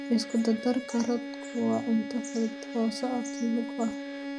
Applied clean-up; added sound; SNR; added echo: none; Bowed string instrument; 8 dB; none.